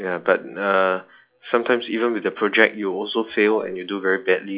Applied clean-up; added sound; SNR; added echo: classical method log-MMSE.